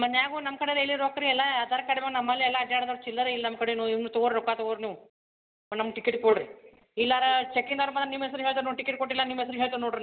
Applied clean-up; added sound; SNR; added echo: none; none; none; none.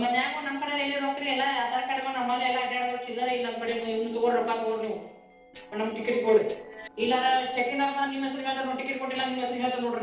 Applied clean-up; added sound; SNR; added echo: neural separator model SepFormer DNS4.